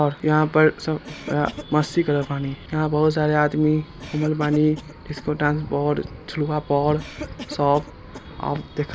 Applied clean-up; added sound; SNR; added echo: none; Cough; 20 dB; none.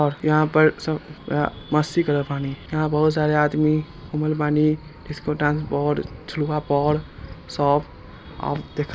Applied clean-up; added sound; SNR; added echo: none; none; none; none.